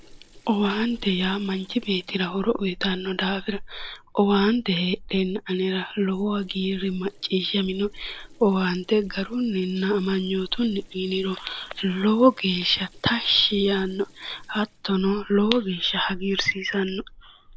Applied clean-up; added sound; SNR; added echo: none; Sink (filling or washing) / Water tap, faucet; 18 dB; none.